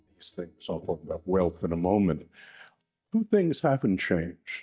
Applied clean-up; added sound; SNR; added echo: neural mask model DeepFilterNet 3.